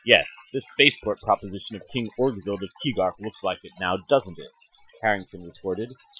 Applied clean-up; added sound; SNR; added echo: classical method Wiener filter.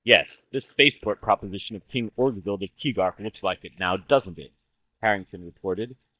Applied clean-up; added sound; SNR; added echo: neural mask model DeepFilterNet 3.